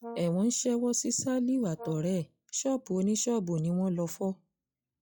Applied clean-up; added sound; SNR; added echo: classical method log-MMSE.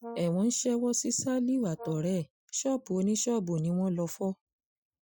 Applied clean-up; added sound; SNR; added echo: classical method Wiener filter.